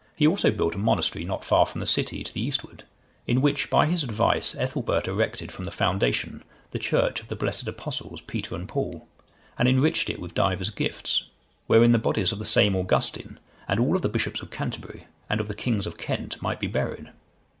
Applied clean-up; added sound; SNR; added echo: none; none; none; none.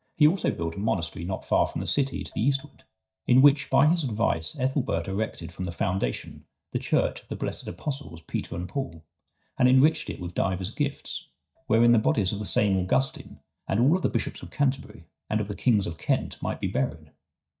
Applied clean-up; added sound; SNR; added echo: neural mask model DeepFilterNet 3.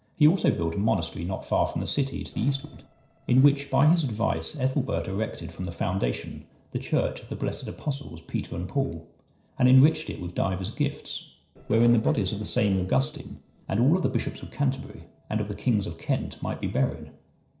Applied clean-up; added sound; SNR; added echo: neural separator model SepFormer DNS4.